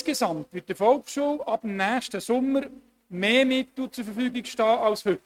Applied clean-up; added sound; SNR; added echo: neural mask model RNNoise.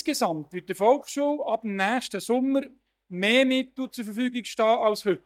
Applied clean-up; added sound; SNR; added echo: neural mask model DeepFilterNet 3.